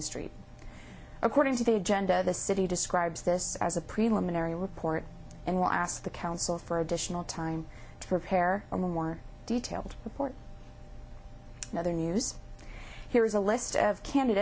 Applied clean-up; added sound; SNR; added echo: none; none; none; none.